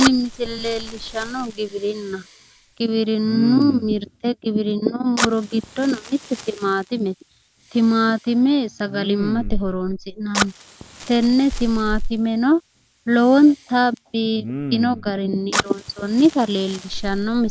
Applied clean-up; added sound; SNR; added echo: none; Respiratory sounds + Fire; 9 dB; none.